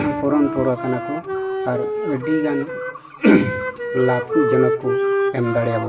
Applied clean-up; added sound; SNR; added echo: none; Wind instrument, woodwind instrument; 3 dB; reverberation time 2.7 s.